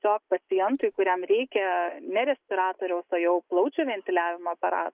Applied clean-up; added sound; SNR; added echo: none; none; none; none.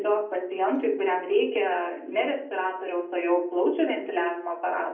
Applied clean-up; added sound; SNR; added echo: none; none; none; reverberation time 0.6 s.